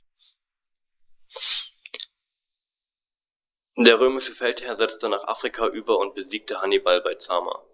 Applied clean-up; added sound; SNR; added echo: neural mask model Resemble Enhance denoiser.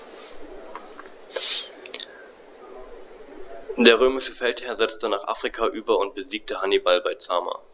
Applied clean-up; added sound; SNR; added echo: none; Ocean; 19 dB; none.